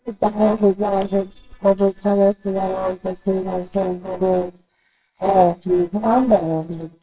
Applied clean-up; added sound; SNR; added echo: neural separator model SepFormer WHAMR!.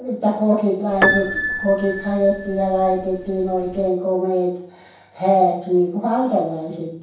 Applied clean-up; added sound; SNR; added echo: none; Piano; 5 dB; reverberation time 0.6 s.